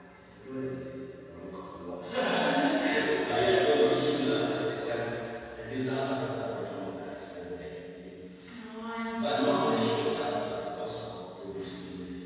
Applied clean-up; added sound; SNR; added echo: none; none; none; reverberation time 2.1 s.